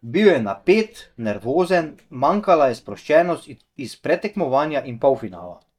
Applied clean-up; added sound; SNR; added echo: neural mask model DeepFilterNet 3.